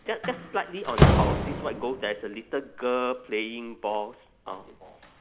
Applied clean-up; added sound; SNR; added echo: none; Slam; -3 dB; none.